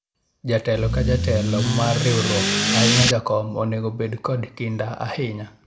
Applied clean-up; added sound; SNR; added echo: none; Accelerating, revving, vroom / Car; -3 dB; reverberation time 0.5 s.